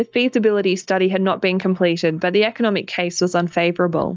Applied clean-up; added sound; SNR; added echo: neural mask model DeepFilterNet 3.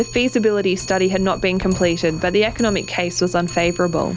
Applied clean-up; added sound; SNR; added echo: none; Clock + Zipper (clothing); 13 dB; none.